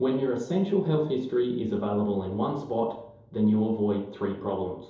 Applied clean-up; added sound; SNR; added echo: none; none; none; reverberation time 2.8 s.